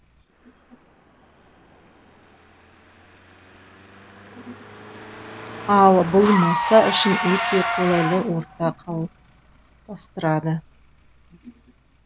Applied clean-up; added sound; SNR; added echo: none; Engine / Car; 7 dB; none.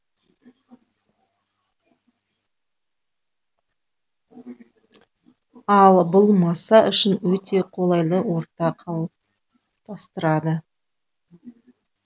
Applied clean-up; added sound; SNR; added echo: none; none; none; none.